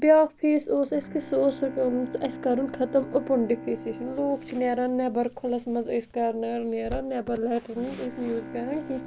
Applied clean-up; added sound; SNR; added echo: none; Bowed string instrument; 16 dB; none.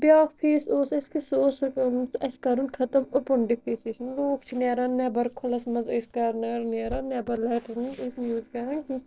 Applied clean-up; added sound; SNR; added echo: neural separator model SepFormer DNS4.